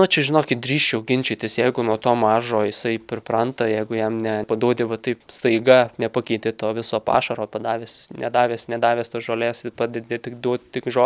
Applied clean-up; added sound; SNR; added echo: none; none; none; none.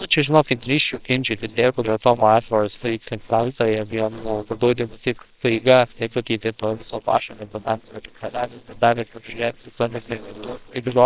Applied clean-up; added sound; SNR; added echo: neural separator model SepFormer WHAMR!.